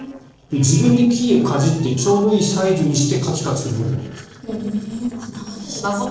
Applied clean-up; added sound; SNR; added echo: neural separator model SepFormer DNS4.